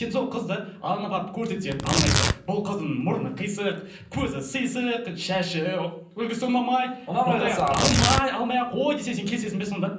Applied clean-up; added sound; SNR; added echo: none; Tearing; 1 dB; reverberation time 0.6 s.